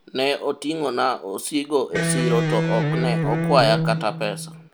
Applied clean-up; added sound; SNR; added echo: none; Electric guitar; 0 dB; none.